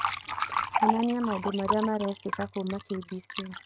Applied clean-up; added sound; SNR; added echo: neural mask model RNNoise.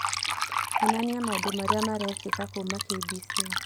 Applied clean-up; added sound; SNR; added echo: none; Fill (with liquid); -2 dB; none.